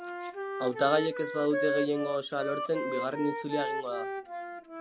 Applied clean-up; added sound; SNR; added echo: none; Wind instrument, woodwind instrument; 3 dB; none.